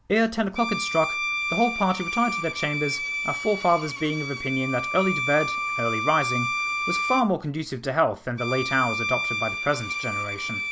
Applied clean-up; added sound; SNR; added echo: none; Bowed string instrument; 4 dB; none.